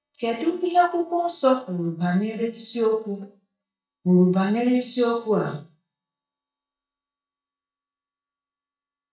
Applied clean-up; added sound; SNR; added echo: neural mask model DeepFilterNet 3.